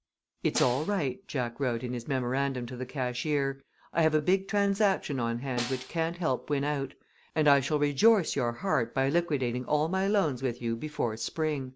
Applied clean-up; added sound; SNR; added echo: none; Snare drum; 14 dB; none.